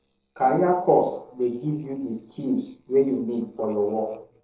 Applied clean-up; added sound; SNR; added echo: neural separator model SepFormer DNS4.